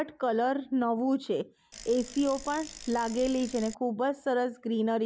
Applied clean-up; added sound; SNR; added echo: none; Bicycle; 15 dB; none.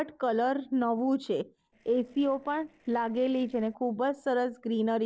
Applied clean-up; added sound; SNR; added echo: neural separator model SepFormer DNS4.